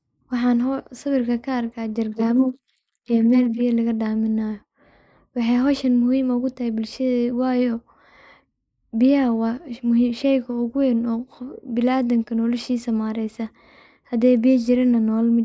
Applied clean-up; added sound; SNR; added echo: neural mask model Resemble Enhance denoiser.